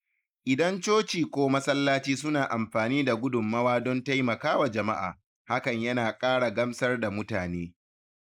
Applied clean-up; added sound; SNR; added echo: neural mask model Resemble Enhance denoiser.